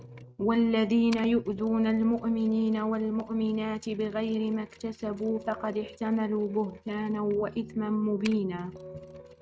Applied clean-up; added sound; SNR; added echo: neural mask model RNNoise.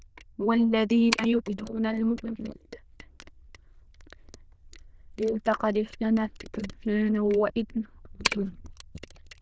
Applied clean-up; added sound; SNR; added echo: neural diffusion model UNIVERSE++.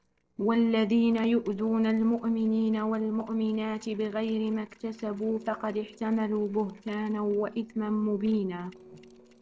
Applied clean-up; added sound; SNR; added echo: neural separator model SepFormer DNS4.